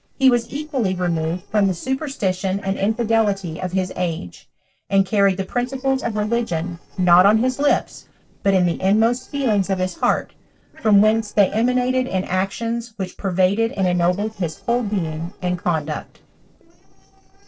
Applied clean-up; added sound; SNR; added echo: neural separator model SepFormer DNS4.